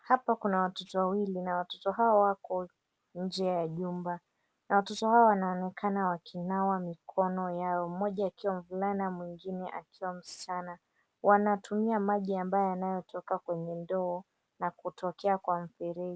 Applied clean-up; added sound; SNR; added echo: none; none; none; none.